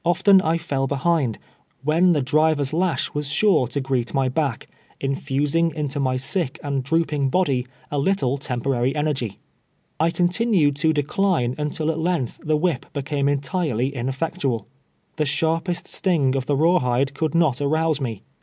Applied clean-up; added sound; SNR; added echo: none; none; none; none.